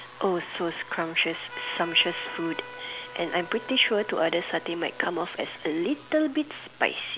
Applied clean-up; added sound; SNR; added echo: none; Applause + Trumpet; 15 dB; none.